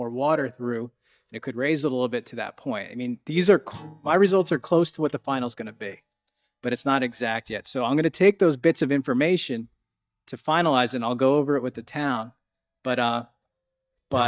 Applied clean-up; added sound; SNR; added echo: neural mask model DeepFilterNet 3.